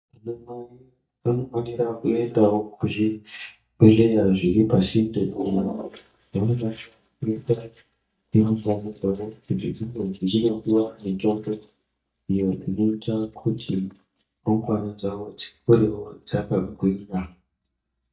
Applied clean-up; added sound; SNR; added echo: neural mask model DeepFilterNet 3.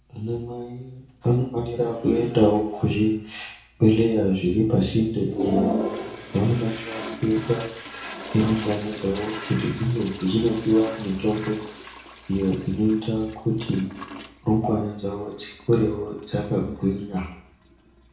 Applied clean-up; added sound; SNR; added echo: none; Toilet flush; 12 dB; reverberation time 0.6 s.